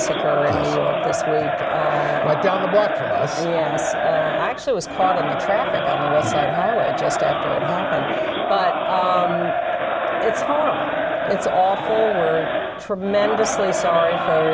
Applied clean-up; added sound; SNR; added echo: none; Crowd; 0 dB; none.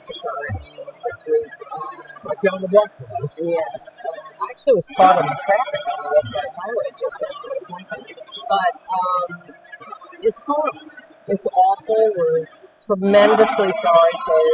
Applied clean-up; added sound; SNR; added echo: classical method spectral subtraction.